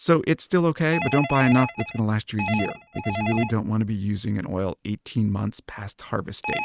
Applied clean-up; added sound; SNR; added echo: neural mask model RNNoise.